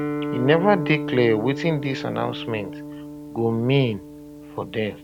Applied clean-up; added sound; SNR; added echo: none; Guitar; 8 dB; none.